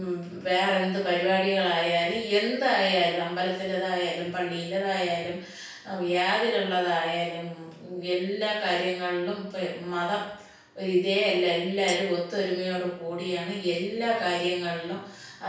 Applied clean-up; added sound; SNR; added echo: none; Tambourine; 18 dB; reverberation time 0.7 s.